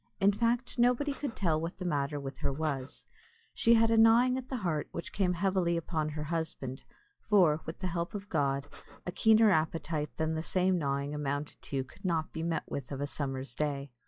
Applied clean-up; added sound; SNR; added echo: classical method log-MMSE.